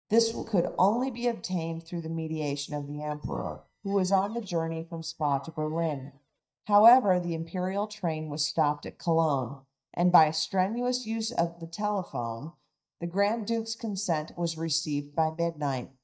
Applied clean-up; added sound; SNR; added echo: neural mask model DeepFilterNet 3.